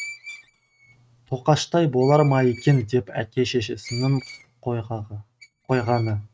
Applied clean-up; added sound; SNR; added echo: neural mask model RNNoise.